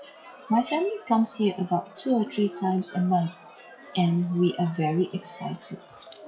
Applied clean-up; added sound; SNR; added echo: classical method WPE with log-MMSE.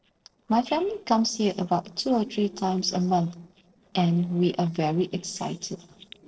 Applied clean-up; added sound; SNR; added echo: neural separator model SepFormer DNS4.